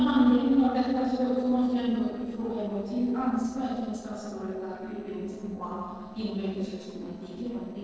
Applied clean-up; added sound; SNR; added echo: neural separator model SepFormer DNS4.